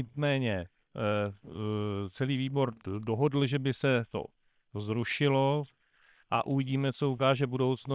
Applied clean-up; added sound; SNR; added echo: neural separator model SepFormer WHAM!.